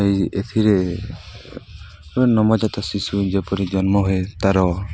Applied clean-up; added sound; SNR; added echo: none; none; none; none.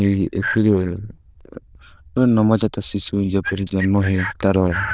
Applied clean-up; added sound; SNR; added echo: neural diffusion model UNIVERSE++.